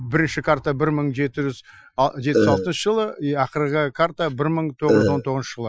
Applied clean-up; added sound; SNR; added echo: classical method Wiener filter.